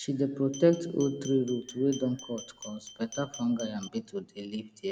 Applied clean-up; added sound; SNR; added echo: none; Glass; 17 dB; none.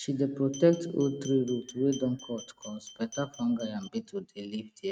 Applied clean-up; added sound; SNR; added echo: neural mask model RNNoise.